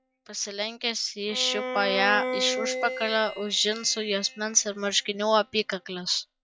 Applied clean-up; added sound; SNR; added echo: classical method log-MMSE.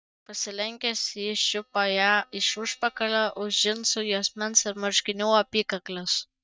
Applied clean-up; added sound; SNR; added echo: neural mask model DeepFilterNet 3.